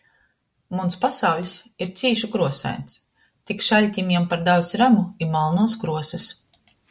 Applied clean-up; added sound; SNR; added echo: none; none; none; none.